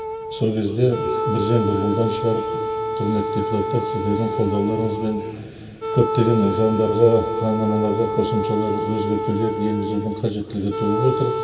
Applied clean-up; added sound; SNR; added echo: none; Wind instrument, woodwind instrument; 4 dB; reverberation time 2.9 s.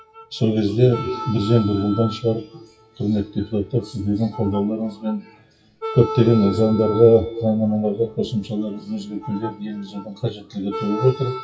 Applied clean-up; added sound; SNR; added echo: classical method WPE with log-MMSE.